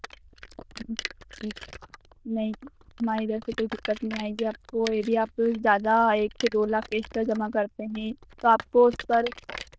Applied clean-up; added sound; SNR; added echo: neural diffusion model UNIVERSE++.